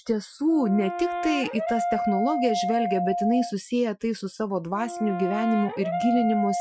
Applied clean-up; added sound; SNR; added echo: classical method Wiener filter.